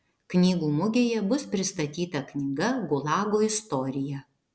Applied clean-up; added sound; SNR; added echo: none; none; none; none.